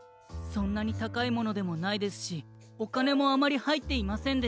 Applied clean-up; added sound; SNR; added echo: none; none; none; none.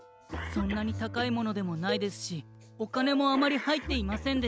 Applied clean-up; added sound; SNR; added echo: none; Cough + Cowbell; 12 dB; none.